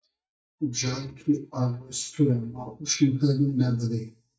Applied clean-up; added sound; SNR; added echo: neural mask model DeepFilterNet 3.